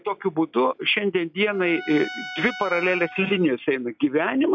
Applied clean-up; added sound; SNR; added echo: classical method log-MMSE.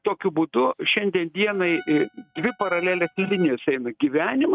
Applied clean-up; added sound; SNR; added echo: neural mask model RNNoise.